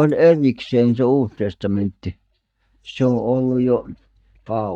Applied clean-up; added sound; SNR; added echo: neural mask model DeepFilterNet 3.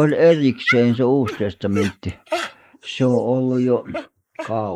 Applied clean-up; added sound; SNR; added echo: neural mask model Resemble Enhance denoiser.